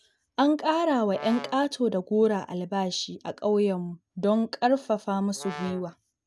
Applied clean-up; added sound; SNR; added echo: none; Brass instrument; 14 dB; none.